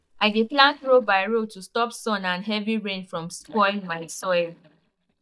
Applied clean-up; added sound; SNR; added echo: neural mask model DeepFilterNet 3.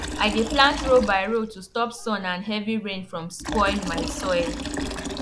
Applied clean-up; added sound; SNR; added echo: none; Liquid; 7 dB; none.